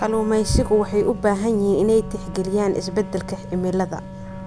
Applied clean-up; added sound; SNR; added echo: none; Wind instrument, woodwind instrument; 14 dB; none.